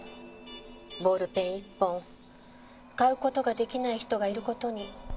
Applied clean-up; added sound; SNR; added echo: none; Water; 19 dB; none.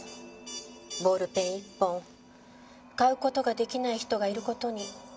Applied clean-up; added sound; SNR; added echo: none; none; none; none.